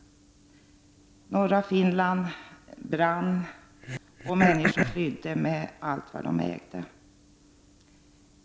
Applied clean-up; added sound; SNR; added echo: none; Cough; 0 dB; none.